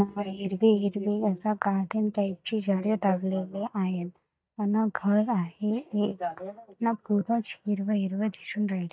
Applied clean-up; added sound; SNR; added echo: neural mask model DeepFilterNet 3.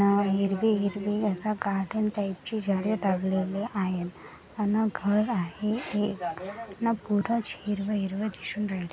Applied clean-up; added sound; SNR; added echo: none; none; none; none.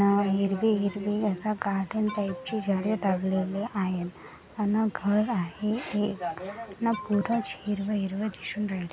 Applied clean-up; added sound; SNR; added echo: none; Alarm; 16 dB; none.